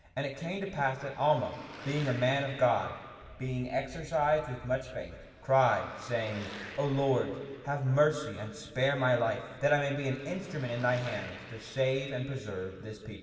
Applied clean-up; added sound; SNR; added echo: none; Car passing by / Traffic noise, roadway noise / Engine; 19 dB; reverberation time 2.0 s.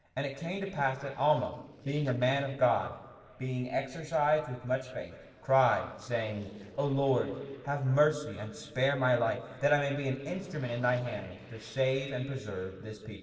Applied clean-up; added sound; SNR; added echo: neural separator model SepFormer DNS4.